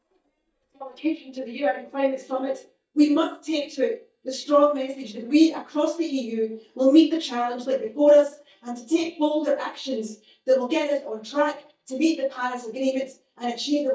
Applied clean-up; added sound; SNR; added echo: neural mask model DeepFilterNet 3.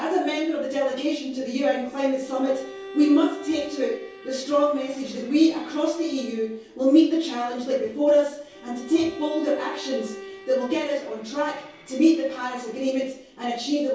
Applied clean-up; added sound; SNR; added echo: none; Bowed string instrument; 19 dB; reverberation time 0.6 s.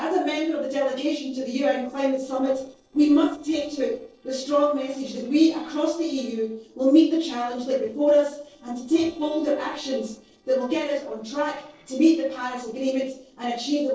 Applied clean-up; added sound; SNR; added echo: neural separator model SepFormer DNS4.